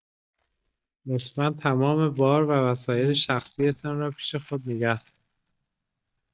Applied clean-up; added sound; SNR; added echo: neural mask model DeepFilterNet 3.